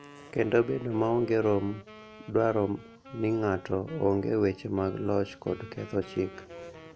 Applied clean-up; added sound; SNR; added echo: none; Wind instrument, woodwind instrument; 19 dB; none.